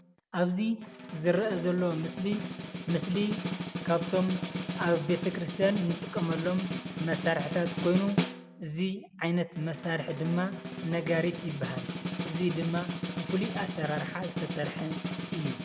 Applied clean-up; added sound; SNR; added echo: none; Snare drum; 5 dB; none.